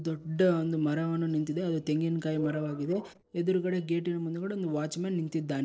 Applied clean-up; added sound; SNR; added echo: neural separator model SepFormer DNS4.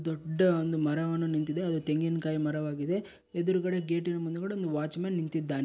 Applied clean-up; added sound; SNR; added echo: none; none; none; none.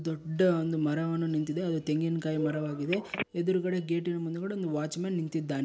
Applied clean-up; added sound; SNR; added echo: none; Telephone; 8 dB; none.